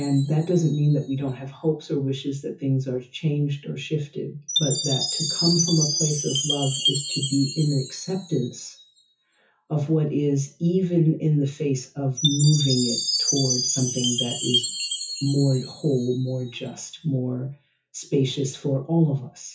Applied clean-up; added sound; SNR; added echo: classical method WPE with log-MMSE.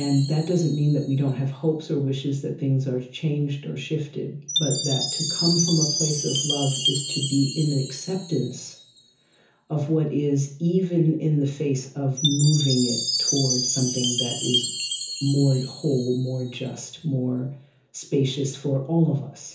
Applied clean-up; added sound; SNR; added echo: none; Chime; 6 dB; reverberation time 0.6 s.